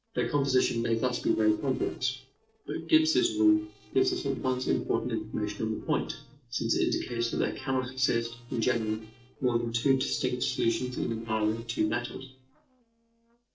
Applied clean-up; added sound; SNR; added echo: neural separator model SepFormer DNS4.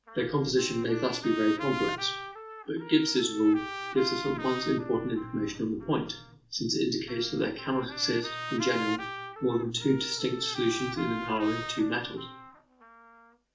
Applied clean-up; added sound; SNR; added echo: none; Trumpet; 10 dB; reverberation time 0.4 s.